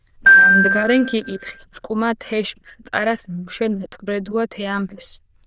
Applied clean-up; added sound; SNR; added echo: neural diffusion model UNIVERSE++.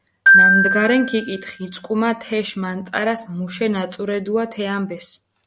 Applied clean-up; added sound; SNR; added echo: none; Glockenspiel; -4 dB; none.